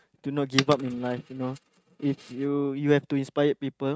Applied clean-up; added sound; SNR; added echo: neural mask model RNNoise.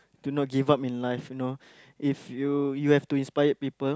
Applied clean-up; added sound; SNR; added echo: none; none; none; none.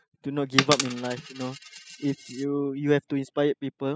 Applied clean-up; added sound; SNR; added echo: classical method spectral subtraction.